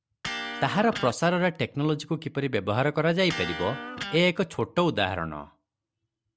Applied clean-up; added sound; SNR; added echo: none; Electric guitar; 12 dB; none.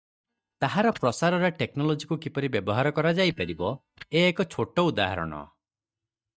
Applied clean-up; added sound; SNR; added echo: neural mask model DeepFilterNet 3.